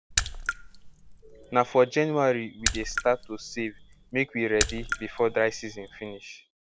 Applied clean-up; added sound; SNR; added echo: none; Raindrop / Splash, splatter; 6 dB; none.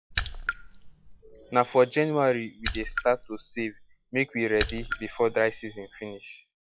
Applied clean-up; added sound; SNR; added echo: classical method log-MMSE.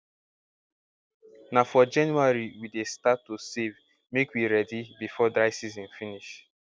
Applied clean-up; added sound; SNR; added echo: none; none; none; none.